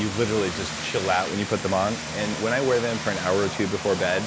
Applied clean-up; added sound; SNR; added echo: none; Vehicle; 7 dB; none.